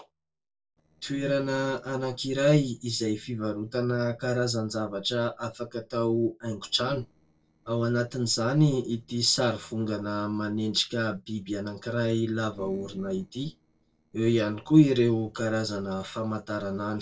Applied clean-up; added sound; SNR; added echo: neural separator model SepFormer DNS4.